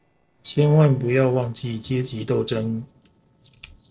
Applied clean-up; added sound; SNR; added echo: neural separator model SepFormer DNS4.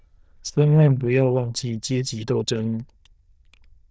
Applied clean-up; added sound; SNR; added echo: neural diffusion model UNIVERSE++.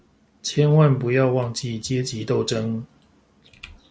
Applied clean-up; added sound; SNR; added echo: none; none; none; none.